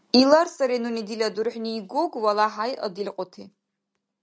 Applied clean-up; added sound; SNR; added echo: none; none; none; none.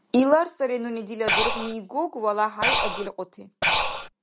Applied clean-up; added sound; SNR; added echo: none; Breathing; -2 dB; none.